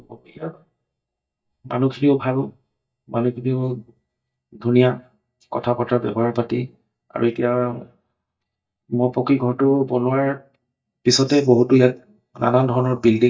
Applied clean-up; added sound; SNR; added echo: neural mask model DeepFilterNet 3.